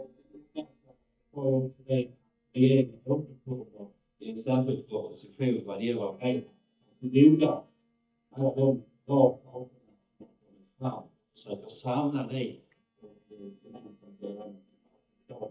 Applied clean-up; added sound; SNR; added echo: neural mask model DeepFilterNet 3.